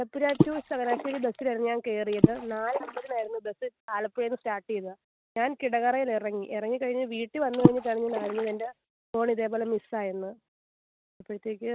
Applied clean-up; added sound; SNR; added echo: neural mask model RNNoise.